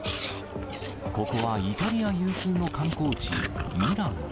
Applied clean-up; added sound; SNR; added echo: none; Chewing, mastication; 8 dB; none.